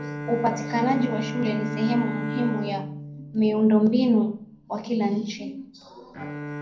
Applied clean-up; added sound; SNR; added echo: none; Bowed string instrument; 10 dB; reverberation time 0.6 s.